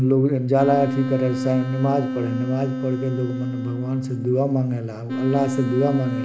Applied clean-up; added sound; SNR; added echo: none; Wind instrument, woodwind instrument; 5 dB; reverberation time 3.0 s.